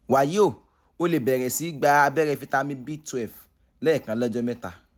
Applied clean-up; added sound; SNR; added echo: none; none; none; none.